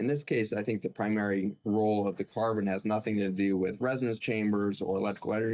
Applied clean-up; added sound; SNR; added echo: neural mask model DeepFilterNet 3.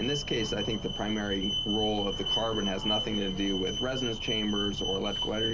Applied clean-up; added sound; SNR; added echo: none; Alarm; 2 dB; none.